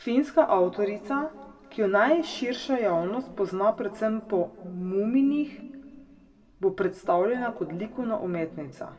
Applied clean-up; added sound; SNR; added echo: none; none; none; reverberation time 1.6 s.